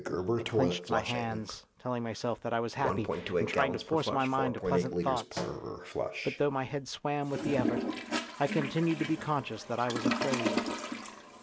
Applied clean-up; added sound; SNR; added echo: none; Toilet flush; 1 dB; none.